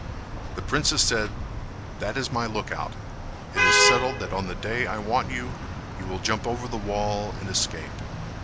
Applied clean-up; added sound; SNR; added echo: none; Traffic noise, roadway noise / Vehicle horn, car horn, honking; 1 dB; none.